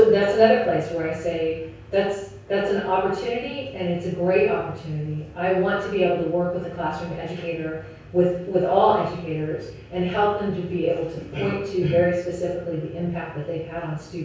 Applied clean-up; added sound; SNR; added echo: none; none; none; reverberation time 0.6 s.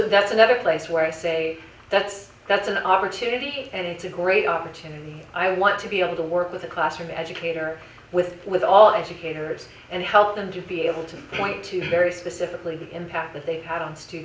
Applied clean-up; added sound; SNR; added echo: none; none; none; none.